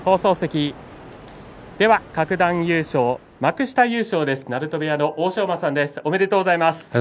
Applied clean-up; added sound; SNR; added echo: none; none; none; none.